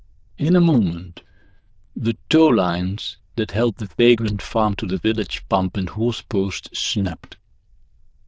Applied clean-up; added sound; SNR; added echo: neural diffusion model UNIVERSE++.